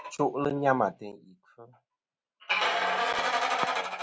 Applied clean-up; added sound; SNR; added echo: none; none; none; none.